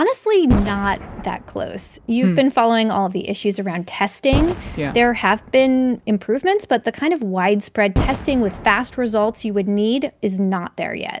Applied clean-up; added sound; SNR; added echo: none; Boom; 11 dB; none.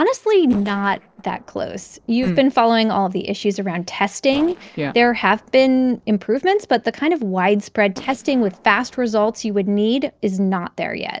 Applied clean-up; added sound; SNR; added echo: neural separator model SepFormer DNS4.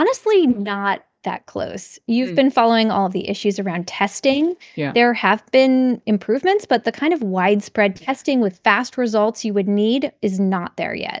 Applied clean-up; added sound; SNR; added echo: neural mask model DeepFilterNet 3.